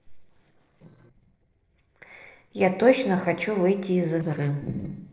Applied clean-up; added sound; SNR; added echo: neural separator model SepFormer DNS4.